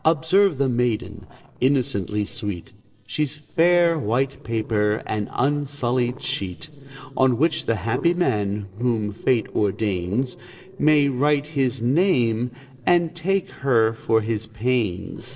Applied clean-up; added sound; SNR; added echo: neural separator model SepFormer DNS4.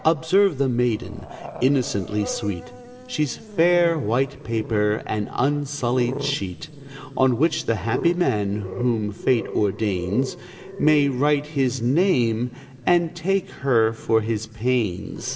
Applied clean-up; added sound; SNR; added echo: none; Growling; 14 dB; reverberation time 2.3 s.